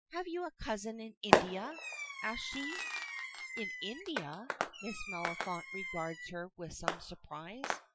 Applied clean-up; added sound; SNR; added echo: classical method Wiener filter.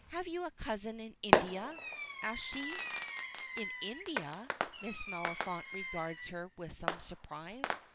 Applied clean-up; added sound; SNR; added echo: none; Fireworks; -4 dB; none.